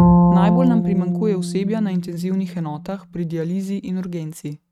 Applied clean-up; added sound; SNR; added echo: neural mask model RNNoise.